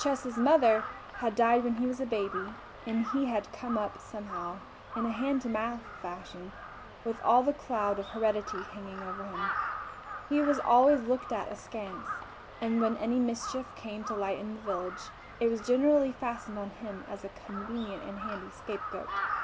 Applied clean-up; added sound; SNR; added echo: none; Crow; 10 dB; none.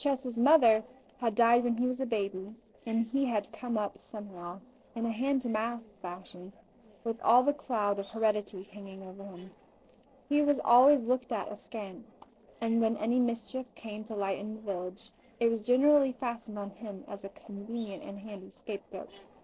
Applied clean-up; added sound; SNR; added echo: neural separator model SepFormer DNS4.